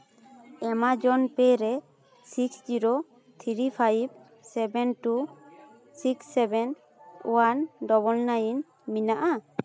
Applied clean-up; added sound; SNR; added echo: none; none; none; none.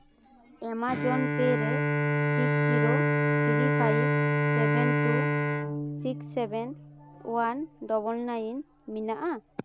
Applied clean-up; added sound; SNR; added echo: none; Bowed string instrument; -5 dB; none.